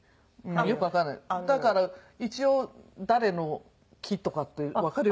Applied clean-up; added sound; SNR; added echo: none; none; none; none.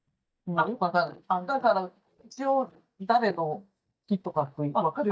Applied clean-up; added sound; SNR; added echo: neural mask model DeepFilterNet 3.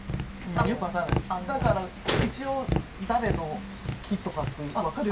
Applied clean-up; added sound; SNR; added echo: none; Tap; 1 dB; reverberation time 0.1 s.